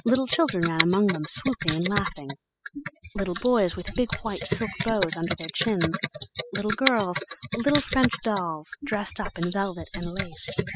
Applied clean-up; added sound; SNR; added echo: classical method spectral subtraction.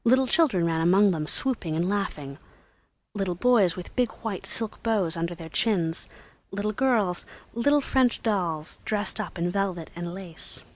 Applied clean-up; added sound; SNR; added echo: none; none; none; none.